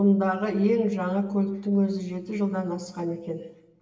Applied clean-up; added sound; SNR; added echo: none; none; none; reverberation time 1.4 s.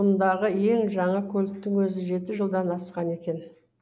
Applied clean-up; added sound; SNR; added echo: none; none; none; none.